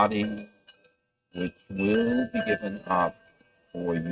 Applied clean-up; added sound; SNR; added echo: neural mask model RNNoise.